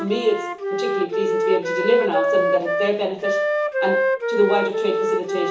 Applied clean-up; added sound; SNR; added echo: none; Wind instrument, woodwind instrument; -1 dB; reverberation time 0.8 s.